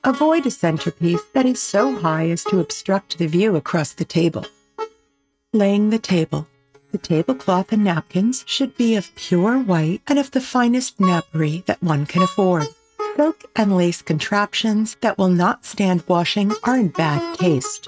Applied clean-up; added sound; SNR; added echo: neural mask model RNNoise.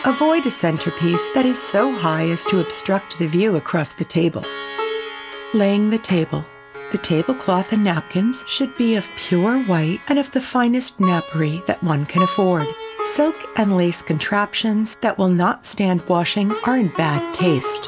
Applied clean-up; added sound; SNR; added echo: none; Plucked string instrument; 11 dB; none.